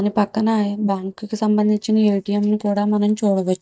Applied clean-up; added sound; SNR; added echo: neural mask model DeepFilterNet 3.